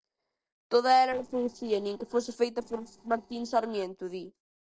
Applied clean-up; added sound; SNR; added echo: neural separator model SepFormer DNS4.